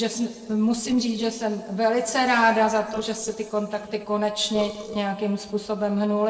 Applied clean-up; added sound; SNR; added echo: neural separator model SepFormer DNS4.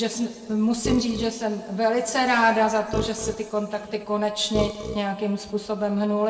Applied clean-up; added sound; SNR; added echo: none; Burping, eructation; 10 dB; reverberation time 1.7 s.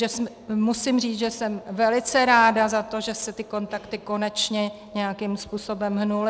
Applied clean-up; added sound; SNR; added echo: none; none; none; none.